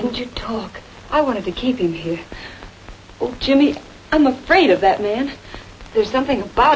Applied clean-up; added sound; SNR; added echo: none; none; none; none.